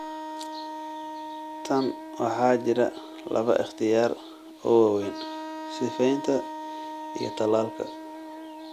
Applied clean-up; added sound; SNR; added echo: none; Wind instrument, woodwind instrument; 11 dB; none.